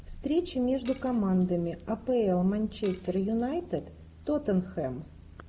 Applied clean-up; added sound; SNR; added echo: none; Glass; 13 dB; none.